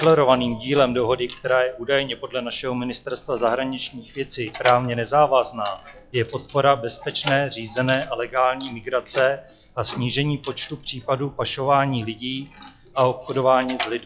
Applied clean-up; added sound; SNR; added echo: classical method log-MMSE.